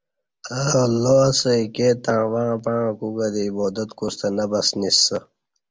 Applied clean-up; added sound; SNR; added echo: none; none; none; none.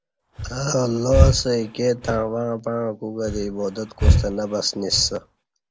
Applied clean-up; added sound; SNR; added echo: none; Breathing; 0 dB; none.